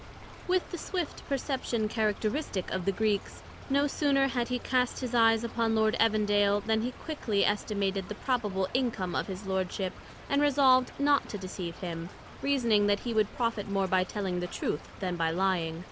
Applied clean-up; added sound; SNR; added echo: none; Stream / Trickle, dribble; 17 dB; none.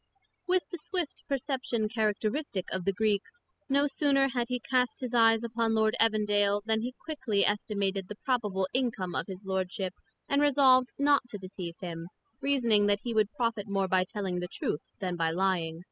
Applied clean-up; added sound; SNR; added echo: classical method spectral subtraction.